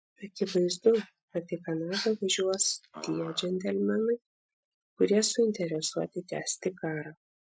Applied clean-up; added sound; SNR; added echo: classical method Wiener filter.